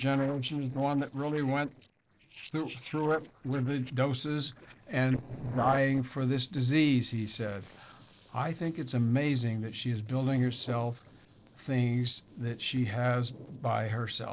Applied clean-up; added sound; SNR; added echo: neural separator model SepFormer DNS4.